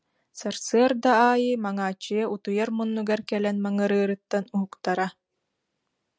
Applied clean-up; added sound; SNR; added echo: none; none; none; none.